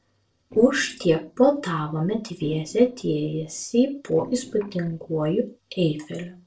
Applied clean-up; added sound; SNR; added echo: neural separator model SepFormer DNS4.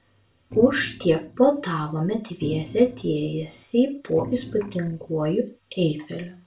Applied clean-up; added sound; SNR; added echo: none; Organ; 15 dB; reverberation time 0.3 s.